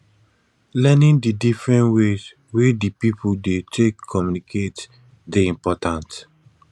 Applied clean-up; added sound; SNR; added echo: none; none; none; none.